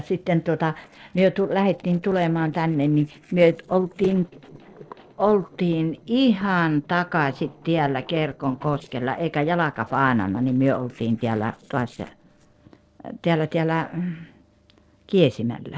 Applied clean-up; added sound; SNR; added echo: neural separator model SepFormer DNS4.